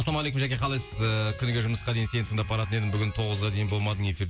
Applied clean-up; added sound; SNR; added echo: none; Harmonica; 18 dB; none.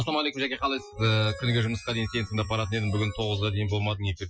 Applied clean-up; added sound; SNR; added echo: classical method Wiener filter.